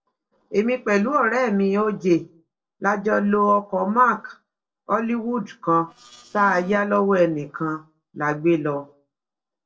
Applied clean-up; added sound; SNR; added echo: neural separator model SepFormer DNS4.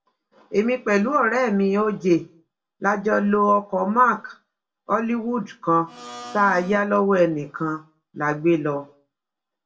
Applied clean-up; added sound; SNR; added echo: none; Domestic sounds, home sounds; 16 dB; reverberation time 0.2 s.